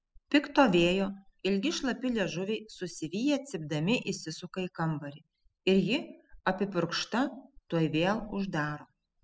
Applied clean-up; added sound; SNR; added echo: classical method spectral subtraction.